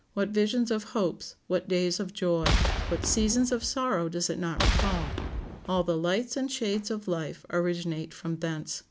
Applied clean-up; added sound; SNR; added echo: none; Boom; -1 dB; none.